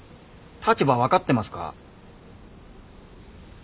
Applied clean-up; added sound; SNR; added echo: none; none; none; none.